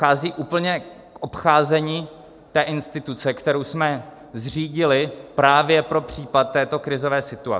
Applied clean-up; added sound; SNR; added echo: none; none; none; none.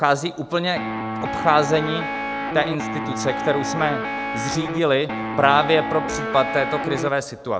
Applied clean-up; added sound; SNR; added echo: none; Guitar; 4 dB; none.